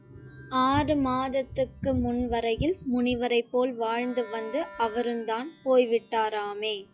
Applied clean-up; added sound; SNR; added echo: classical method log-MMSE.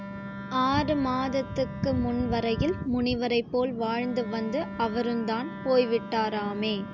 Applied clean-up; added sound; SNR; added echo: none; Wind instrument, woodwind instrument; 12 dB; none.